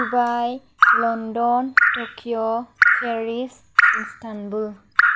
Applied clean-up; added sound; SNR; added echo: none; Drip; -4 dB; none.